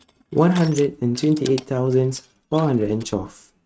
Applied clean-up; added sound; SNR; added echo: neural mask model RNNoise.